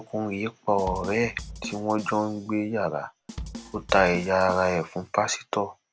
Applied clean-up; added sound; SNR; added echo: none; Drum kit; 14 dB; none.